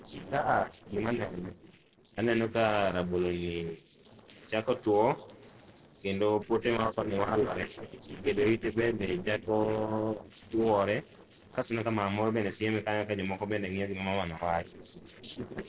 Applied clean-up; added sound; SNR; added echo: neural separator model SepFormer DNS4.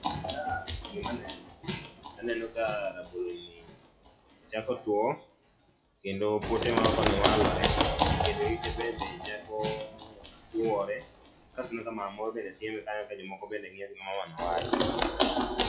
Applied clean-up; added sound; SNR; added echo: classical method WPE with log-MMSE.